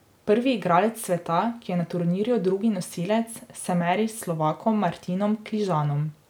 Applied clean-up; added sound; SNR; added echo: none; none; none; none.